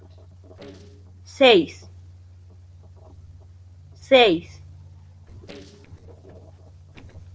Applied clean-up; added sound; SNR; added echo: neural separator model SepFormer DNS4.